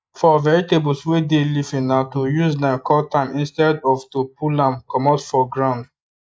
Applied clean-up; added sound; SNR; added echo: neural mask model Resemble Enhance denoiser.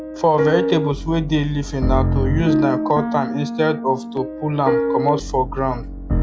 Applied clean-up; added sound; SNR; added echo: none; Piano; 1 dB; none.